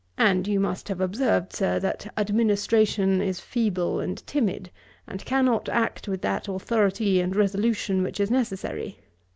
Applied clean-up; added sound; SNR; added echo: none; none; none; none.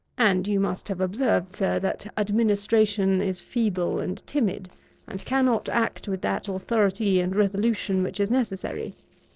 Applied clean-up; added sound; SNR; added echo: neural separator model SepFormer DNS4.